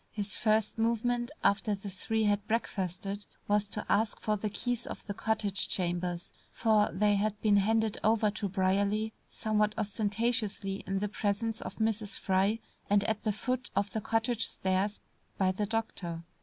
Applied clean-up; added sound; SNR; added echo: none; none; none; none.